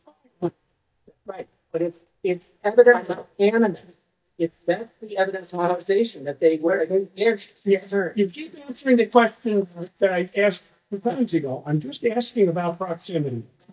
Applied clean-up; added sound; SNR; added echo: neural mask model DeepFilterNet 3.